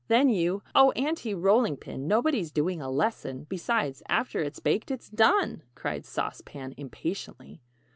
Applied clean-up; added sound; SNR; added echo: none; none; none; none.